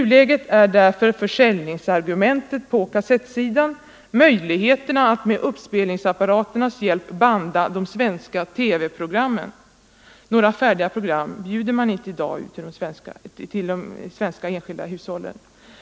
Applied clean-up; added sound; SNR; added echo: none; none; none; none.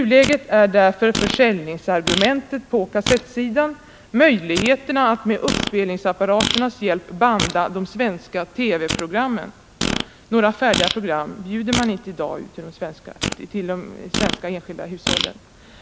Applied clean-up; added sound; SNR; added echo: none; Fart; 8 dB; none.